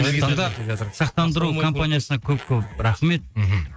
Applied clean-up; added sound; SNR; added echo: neural mask model RNNoise.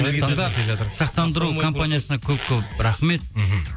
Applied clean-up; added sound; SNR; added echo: none; Zipper (clothing); 12 dB; none.